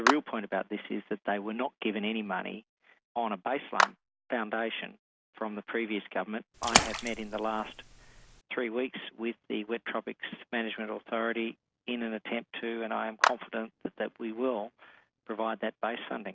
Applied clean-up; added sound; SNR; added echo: none; Clapping + Splash, splatter; -2 dB; none.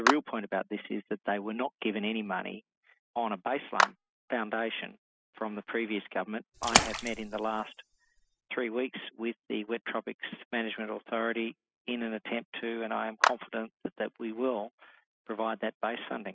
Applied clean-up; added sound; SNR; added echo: classical method spectral subtraction.